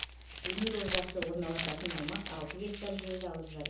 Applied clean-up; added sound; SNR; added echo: none; Crumpling, crinkling; -3 dB; reverberation time 0.7 s.